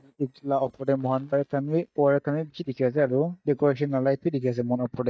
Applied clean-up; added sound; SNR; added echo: neural mask model DeepFilterNet 3.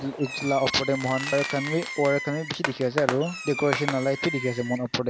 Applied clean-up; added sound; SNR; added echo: none; Fireworks; 7 dB; none.